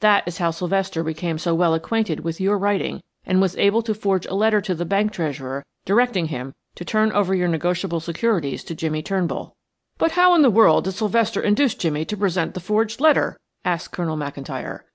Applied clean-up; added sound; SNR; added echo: none; none; none; none.